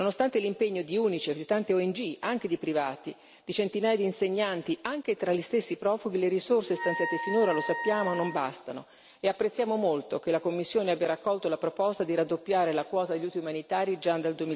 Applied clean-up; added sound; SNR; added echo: none; Wind instrument, woodwind instrument; 8 dB; none.